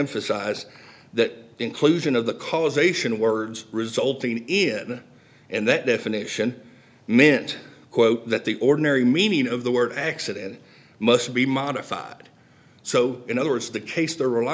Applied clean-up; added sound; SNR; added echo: none; none; none; none.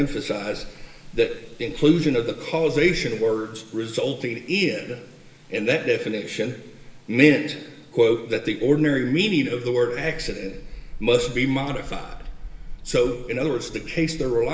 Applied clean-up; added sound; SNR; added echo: none; Rain; 15 dB; reverberation time 1.1 s.